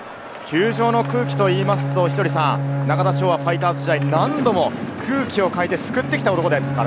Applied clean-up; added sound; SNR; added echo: none; Bowed string instrument; 4 dB; none.